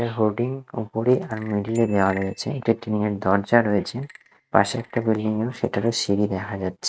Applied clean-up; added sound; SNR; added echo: neural mask model RNNoise.